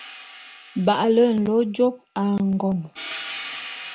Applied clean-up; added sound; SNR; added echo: none; Hi-hat; 12 dB; none.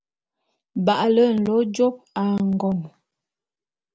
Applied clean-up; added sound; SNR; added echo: none; none; none; none.